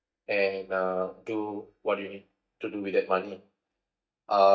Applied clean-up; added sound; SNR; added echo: neural mask model DeepFilterNet 3.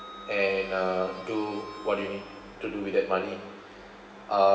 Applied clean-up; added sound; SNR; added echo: none; Sliding door; 19 dB; reverberation time 1.4 s.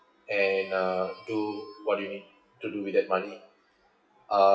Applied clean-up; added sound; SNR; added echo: classical method WPE with log-MMSE.